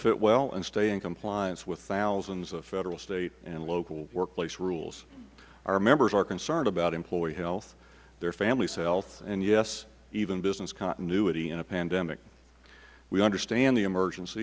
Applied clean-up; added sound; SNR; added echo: none; none; none; none.